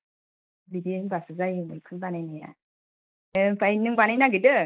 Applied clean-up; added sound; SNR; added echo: neural mask model Resemble Enhance denoiser.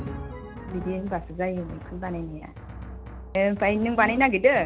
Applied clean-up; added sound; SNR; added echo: none; Drum; 12 dB; none.